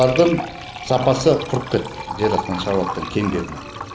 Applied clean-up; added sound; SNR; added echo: none; Liquid; 10 dB; none.